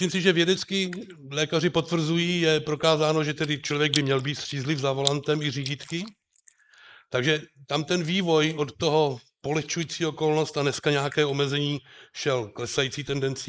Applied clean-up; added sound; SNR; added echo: neural mask model Resemble Enhance denoiser.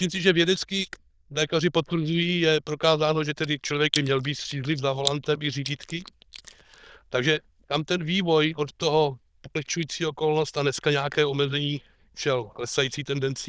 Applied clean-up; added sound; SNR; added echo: neural diffusion model UNIVERSE++.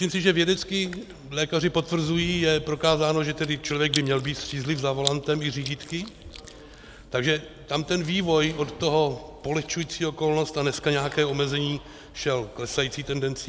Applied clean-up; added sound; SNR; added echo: none; Chewing, mastication; 17 dB; none.